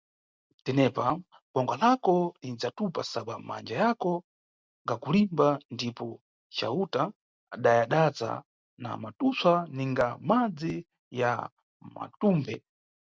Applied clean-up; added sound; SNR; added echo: none; none; none; none.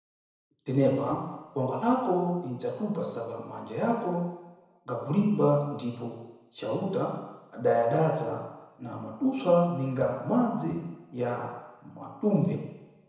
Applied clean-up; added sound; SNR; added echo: none; none; none; reverberation time 1.0 s.